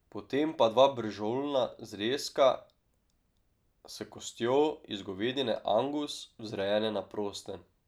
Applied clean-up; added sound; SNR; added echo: none; none; none; none.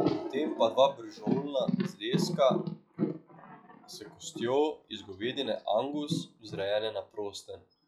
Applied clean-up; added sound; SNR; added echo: classical method log-MMSE.